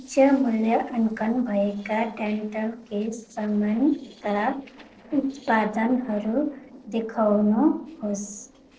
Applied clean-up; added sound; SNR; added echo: neural separator model SepFormer DNS4.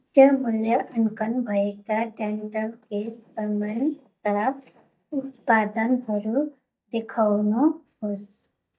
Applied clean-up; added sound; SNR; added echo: neural mask model DeepFilterNet 3.